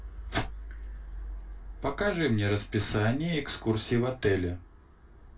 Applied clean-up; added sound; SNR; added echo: none; none; none; reverberation time 0.2 s.